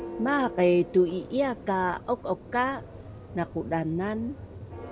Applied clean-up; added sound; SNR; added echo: none; Church bell; 13 dB; none.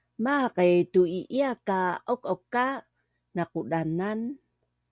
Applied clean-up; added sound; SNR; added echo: none; none; none; none.